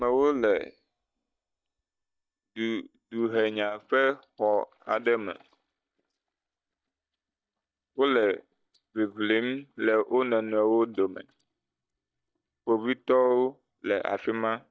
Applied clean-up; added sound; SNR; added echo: neural mask model DeepFilterNet 3.